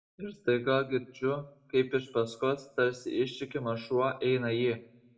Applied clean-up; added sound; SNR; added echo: none; none; none; reverberation time 0.5 s.